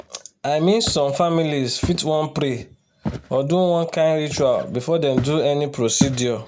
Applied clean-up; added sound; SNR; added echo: none; Walk, footsteps; 11 dB; none.